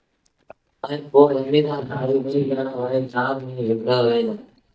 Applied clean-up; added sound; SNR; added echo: neural mask model DeepFilterNet 3.